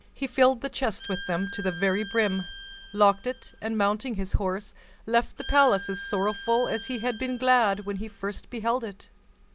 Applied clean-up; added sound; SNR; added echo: none; Bowed string instrument; 15 dB; none.